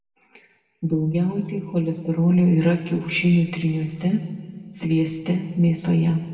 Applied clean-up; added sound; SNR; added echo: none; none; none; reverberation time 1.4 s.